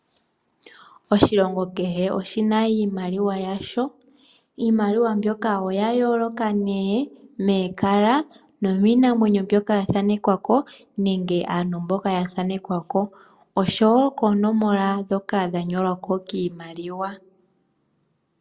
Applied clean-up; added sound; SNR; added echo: none; none; none; none.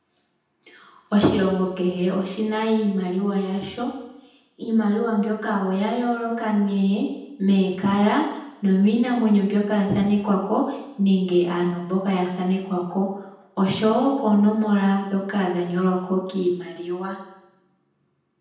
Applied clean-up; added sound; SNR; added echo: none; none; none; reverberation time 0.9 s.